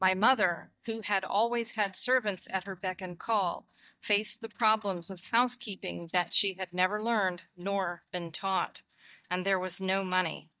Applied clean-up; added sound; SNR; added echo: neural mask model DeepFilterNet 3.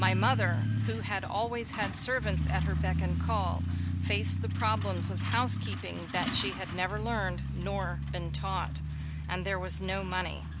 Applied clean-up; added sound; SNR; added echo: none; Truck; -1 dB; none.